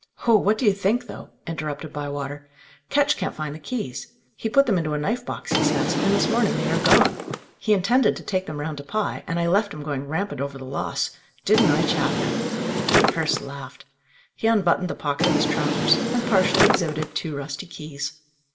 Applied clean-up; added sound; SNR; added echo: none; Drawer open or close; 0 dB; reverberation time 0.5 s.